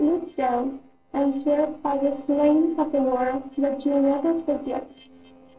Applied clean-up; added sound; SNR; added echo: neural separator model SepFormer DNS4.